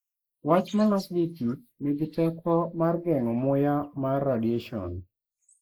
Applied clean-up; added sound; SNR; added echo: neural mask model Resemble Enhance denoiser.